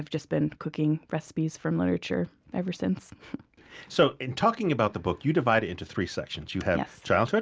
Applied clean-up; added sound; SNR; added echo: none; none; none; none.